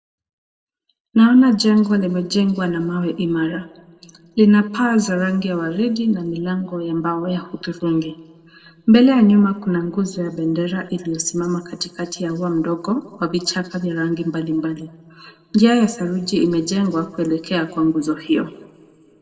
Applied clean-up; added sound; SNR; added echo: none; none; none; reverberation time 1.9 s.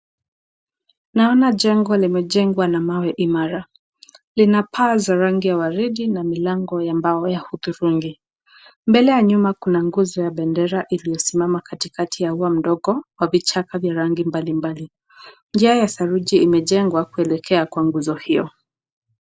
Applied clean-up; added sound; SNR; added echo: none; none; none; none.